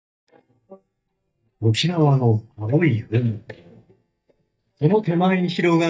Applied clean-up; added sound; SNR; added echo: neural mask model DeepFilterNet 3.